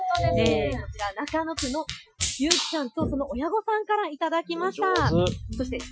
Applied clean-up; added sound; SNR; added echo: classical method Wiener filter.